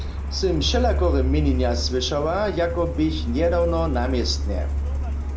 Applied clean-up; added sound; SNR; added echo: none; Truck; 0 dB; none.